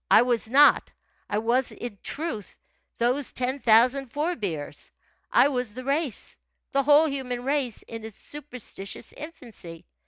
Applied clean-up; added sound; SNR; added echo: none; none; none; none.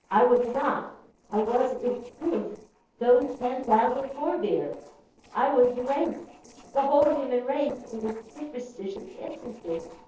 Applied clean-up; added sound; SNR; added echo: neural separator model SepFormer DNS4.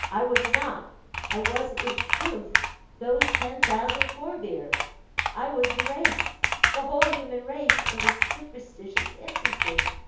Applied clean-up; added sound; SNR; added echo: none; Computer keyboard; -4 dB; reverberation time 0.7 s.